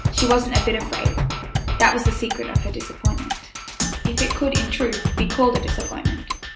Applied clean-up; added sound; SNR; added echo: none; Percussion; -1 dB; none.